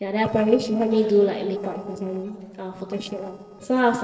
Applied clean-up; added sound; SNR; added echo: neural separator model SepFormer DNS4.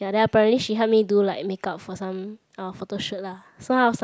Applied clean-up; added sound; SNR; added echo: none; none; none; none.